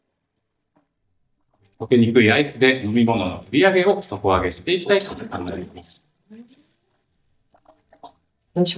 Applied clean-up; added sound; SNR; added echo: neural mask model DeepFilterNet 3.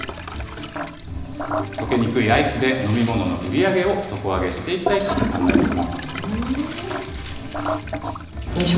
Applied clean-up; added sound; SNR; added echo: none; Toilet flush / Gurgling; 5 dB; reverberation time 1.0 s.